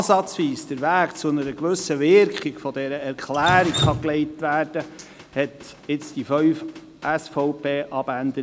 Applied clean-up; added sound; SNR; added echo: none; Drip; 12 dB; none.